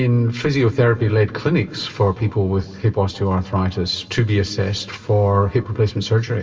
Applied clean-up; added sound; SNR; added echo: none; none; none; reverberation time 2.8 s.